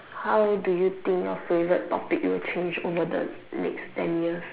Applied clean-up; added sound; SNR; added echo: none; none; none; none.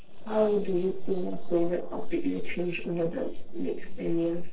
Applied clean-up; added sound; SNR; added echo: neural separator model SepFormer DNS4.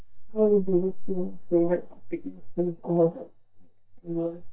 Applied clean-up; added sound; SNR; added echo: neural mask model DeepFilterNet 3.